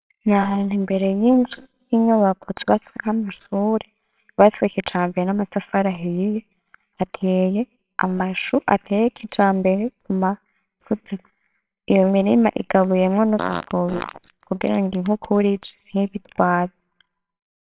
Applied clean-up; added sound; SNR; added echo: neural separator model SepFormer WHAMR!.